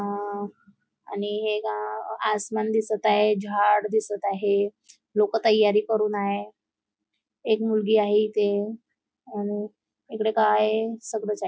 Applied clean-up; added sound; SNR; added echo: none; none; none; none.